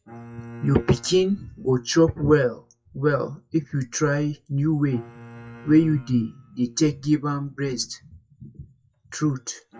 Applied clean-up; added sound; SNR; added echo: classical method WPE with log-MMSE.